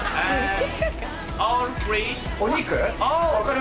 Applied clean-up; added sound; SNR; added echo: none; none; none; none.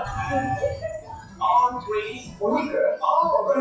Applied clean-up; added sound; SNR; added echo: classical method WPE with log-MMSE.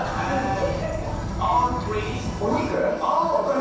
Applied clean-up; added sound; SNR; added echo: none; Insect; 7 dB; reverberation time 0.7 s.